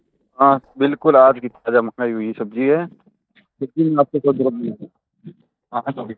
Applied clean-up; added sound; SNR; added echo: neural mask model DeepFilterNet 3.